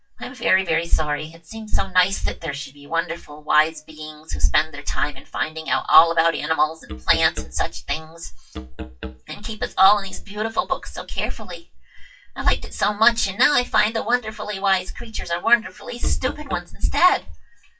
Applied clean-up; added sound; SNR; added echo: classical method WPE with log-MMSE.